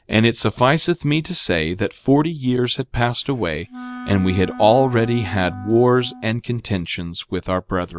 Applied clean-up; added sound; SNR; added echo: none; Wind instrument, woodwind instrument; 15 dB; none.